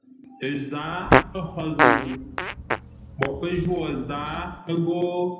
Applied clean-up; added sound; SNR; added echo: none; Fart; -3 dB; reverberation time 0.7 s.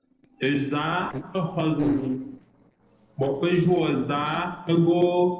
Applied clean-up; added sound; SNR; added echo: neural separator model SepFormer DNS4.